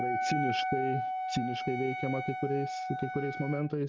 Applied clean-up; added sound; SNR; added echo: none; Wind instrument, woodwind instrument; 1 dB; none.